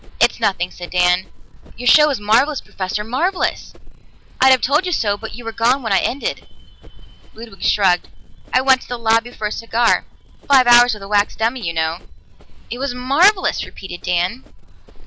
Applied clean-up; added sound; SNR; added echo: none; Run; 15 dB; none.